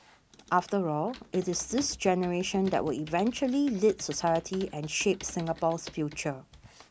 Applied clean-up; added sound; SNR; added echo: none; Computer keyboard; 19 dB; none.